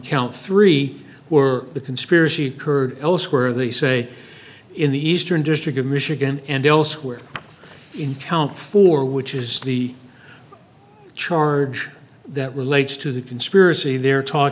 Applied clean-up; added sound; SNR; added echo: none; none; none; none.